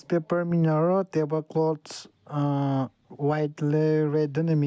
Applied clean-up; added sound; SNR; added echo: none; none; none; none.